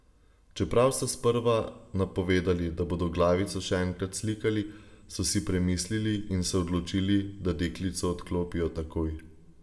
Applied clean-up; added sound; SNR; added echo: none; none; none; reverberation time 0.6 s.